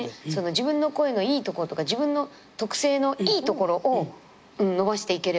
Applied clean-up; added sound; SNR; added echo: none; none; none; none.